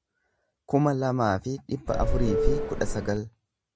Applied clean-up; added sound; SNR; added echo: none; Subway, metro, underground / Doorbell; -4 dB; none.